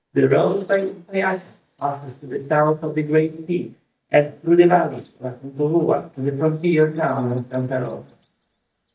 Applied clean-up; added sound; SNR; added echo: neural mask model DeepFilterNet 3.